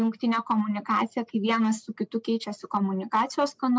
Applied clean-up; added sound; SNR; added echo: none; none; none; none.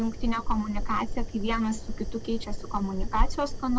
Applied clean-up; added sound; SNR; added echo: none; Fire; -1 dB; none.